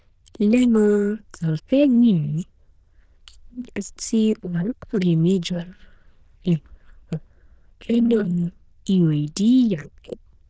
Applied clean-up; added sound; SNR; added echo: neural diffusion model UNIVERSE++.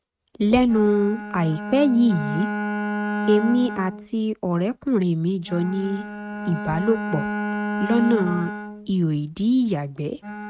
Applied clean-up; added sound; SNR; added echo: neural mask model RNNoise.